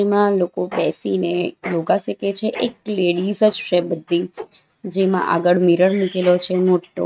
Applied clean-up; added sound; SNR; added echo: neural mask model RNNoise.